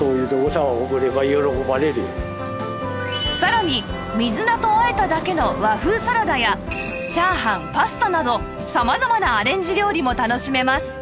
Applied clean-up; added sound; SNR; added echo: none; Motorcycle; 17 dB; none.